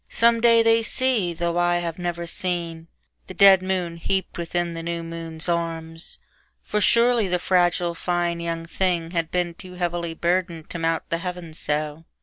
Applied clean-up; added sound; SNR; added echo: none; none; none; none.